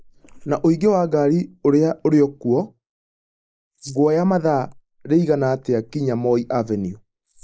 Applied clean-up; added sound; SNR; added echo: neural mask model Resemble Enhance denoiser.